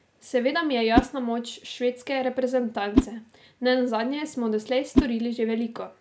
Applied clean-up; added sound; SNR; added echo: none; Whoosh, swoosh, swish; 4 dB; none.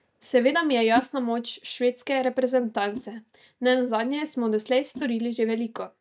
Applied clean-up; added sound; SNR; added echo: neural mask model DeepFilterNet 3.